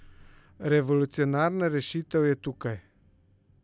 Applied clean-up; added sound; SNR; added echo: none; none; none; none.